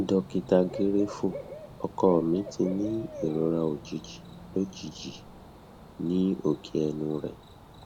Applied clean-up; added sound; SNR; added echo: none; Cricket / Bird; 14 dB; none.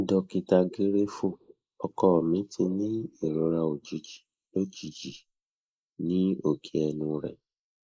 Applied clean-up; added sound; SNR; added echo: neural mask model Resemble Enhance denoiser.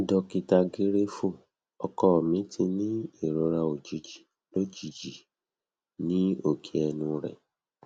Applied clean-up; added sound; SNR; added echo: none; none; none; none.